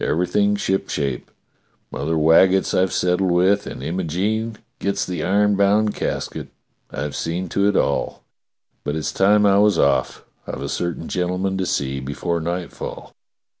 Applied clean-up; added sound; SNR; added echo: none; none; none; none.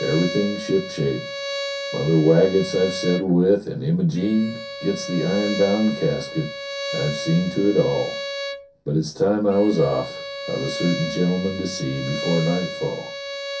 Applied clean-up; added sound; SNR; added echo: none; Bowed string instrument; 9 dB; reverberation time 0.3 s.